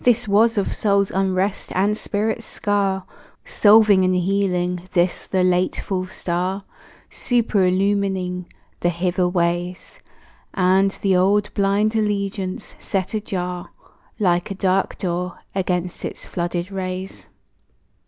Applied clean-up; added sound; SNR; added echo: none; none; none; none.